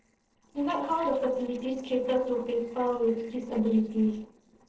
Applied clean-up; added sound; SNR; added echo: neural separator model SepFormer DNS4.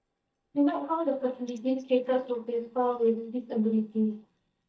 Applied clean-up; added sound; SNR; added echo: neural mask model DeepFilterNet 3.